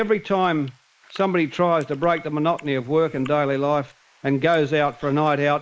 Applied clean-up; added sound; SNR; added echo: neural mask model Resemble Enhance denoiser.